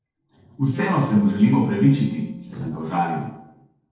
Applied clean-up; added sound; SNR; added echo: neural separator model SepFormer DNS4.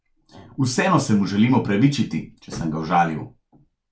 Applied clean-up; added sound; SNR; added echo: none; none; none; none.